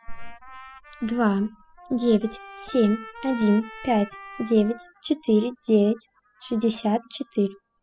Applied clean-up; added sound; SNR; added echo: classical method spectral subtraction.